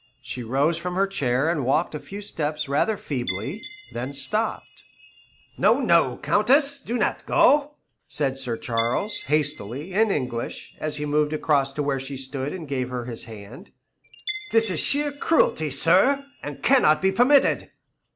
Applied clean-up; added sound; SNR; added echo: none; Chime; 20 dB; none.